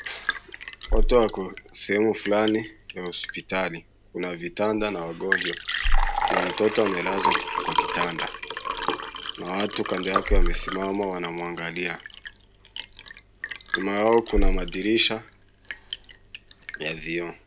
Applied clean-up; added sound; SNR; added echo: none; Liquid; 0 dB; none.